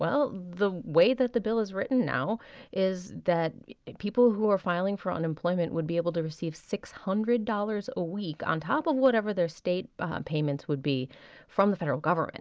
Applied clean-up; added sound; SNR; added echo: none; none; none; none.